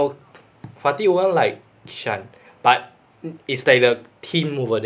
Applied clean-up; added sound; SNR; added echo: none; none; none; none.